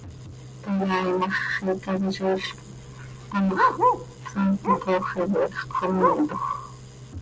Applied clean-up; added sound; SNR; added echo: none; Bark; 4 dB; none.